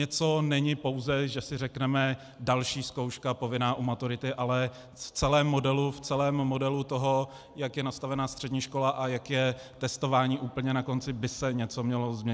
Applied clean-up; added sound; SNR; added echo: none; none; none; none.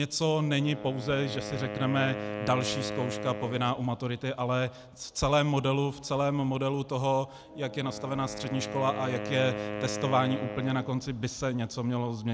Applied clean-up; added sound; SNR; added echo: none; Wind instrument, woodwind instrument; 9 dB; none.